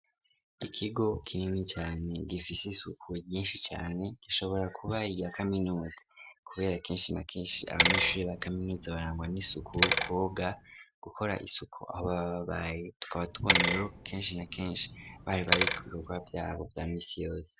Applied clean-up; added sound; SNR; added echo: none; Bicycle; -3 dB; none.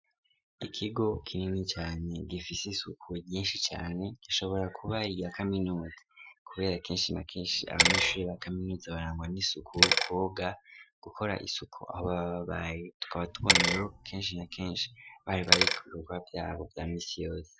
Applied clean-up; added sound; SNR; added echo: classical method Wiener filter.